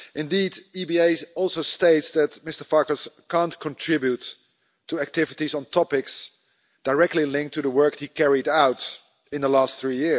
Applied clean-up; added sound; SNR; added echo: none; none; none; none.